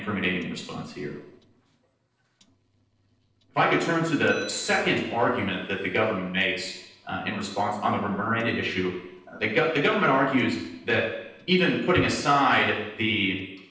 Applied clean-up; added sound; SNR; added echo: neural separator model SepFormer DNS4.